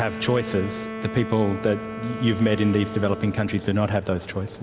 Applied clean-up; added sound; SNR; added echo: none; Wind instrument, woodwind instrument; 10 dB; none.